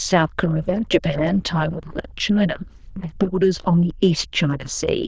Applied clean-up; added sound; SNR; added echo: neural diffusion model UNIVERSE++.